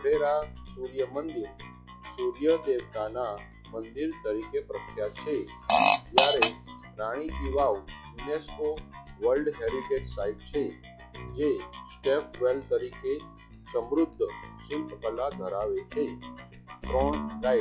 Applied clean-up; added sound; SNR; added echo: classical method log-MMSE.